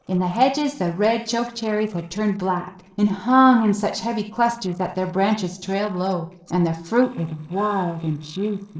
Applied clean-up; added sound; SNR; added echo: neural separator model SepFormer DNS4.